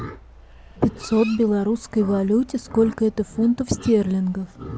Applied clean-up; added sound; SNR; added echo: none; Livestock, farm animals, working animals; 17 dB; none.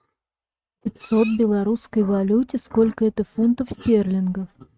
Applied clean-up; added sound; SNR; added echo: neural mask model RNNoise.